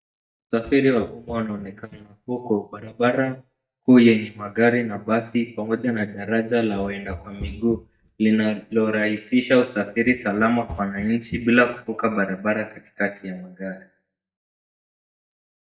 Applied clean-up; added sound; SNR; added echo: neural mask model DeepFilterNet 3.